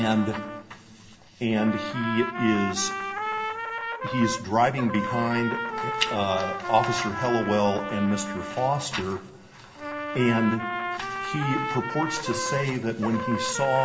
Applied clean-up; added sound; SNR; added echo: none; Trumpet; 5 dB; reverberation time 2.0 s.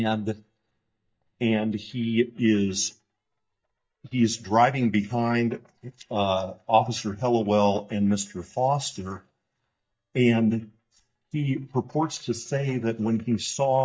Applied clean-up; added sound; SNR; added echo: neural mask model DeepFilterNet 3.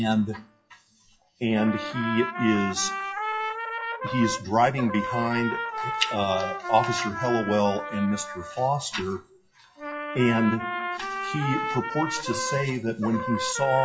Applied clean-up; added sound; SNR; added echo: classical method WPE with log-MMSE.